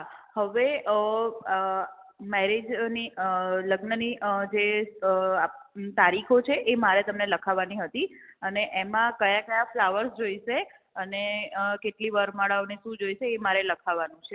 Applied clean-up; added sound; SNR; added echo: none; none; none; none.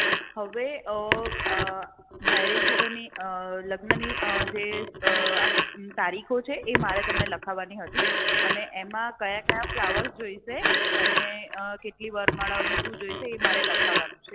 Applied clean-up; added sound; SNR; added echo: none; Telephone; -5 dB; none.